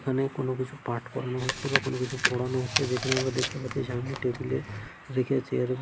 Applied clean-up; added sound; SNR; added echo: none; Chewing, mastication; 3 dB; none.